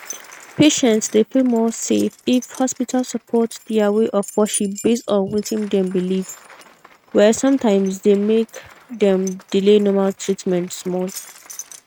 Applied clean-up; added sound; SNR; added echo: neural mask model RNNoise.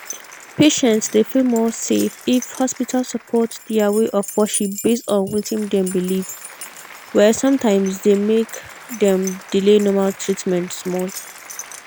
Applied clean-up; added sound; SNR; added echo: none; Applause + Keys jangling; 16 dB; none.